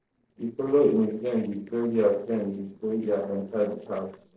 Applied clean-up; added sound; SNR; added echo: neural separator model SepFormer DNS4.